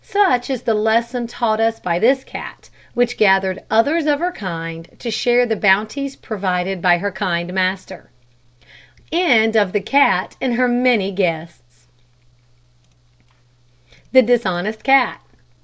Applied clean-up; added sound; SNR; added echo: none; none; none; none.